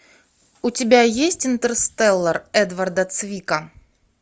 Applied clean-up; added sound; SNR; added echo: none; none; none; none.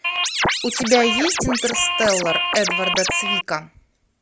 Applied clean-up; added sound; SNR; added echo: none; Scratching (performance technique); -1 dB; none.